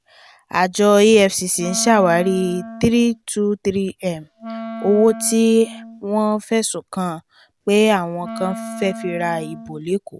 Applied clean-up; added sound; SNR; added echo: none; Wind instrument, woodwind instrument; 14 dB; none.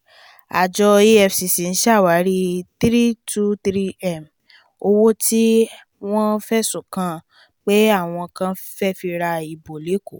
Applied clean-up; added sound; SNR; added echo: none; none; none; none.